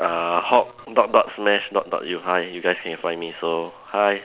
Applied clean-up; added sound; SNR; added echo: none; none; none; none.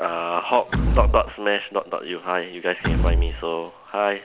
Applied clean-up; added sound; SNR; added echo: none; Door / Wood; 0 dB; none.